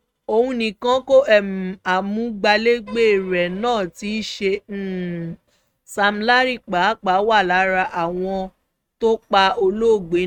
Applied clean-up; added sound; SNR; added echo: neural mask model RNNoise.